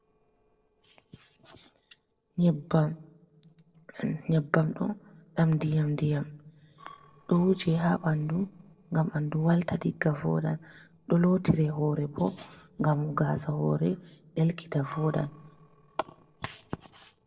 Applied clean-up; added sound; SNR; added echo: neural separator model SepFormer DNS4.